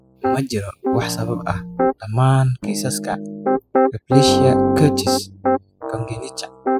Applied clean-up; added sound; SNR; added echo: classical method spectral subtraction.